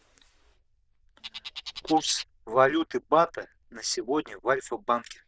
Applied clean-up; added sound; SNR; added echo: neural diffusion model UNIVERSE++.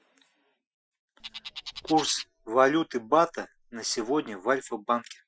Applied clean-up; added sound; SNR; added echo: classical method Wiener filter.